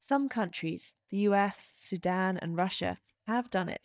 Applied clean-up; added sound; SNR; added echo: neural mask model DeepFilterNet 3.